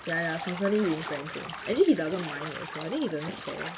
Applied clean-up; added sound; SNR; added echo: none; Bathtub (filling or washing); 10 dB; reverberation time 1.1 s.